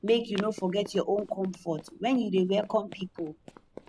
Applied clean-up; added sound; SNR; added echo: none; Run; 18 dB; none.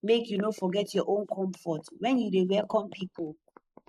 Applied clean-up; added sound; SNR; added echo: neural mask model Resemble Enhance denoiser.